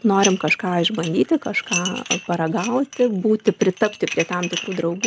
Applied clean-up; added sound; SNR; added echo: none; Dishes, pots, and pans; 10 dB; none.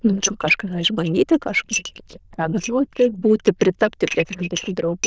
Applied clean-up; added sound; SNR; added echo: neural diffusion model UNIVERSE++.